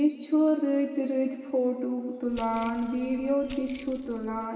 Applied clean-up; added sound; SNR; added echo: none; Keys jangling; 13 dB; reverberation time 2.5 s.